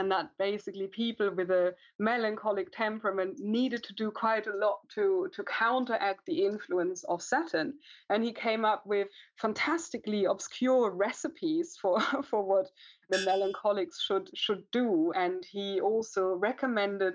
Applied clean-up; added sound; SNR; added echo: neural mask model RNNoise.